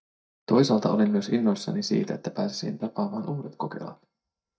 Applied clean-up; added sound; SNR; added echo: neural mask model DeepFilterNet 3.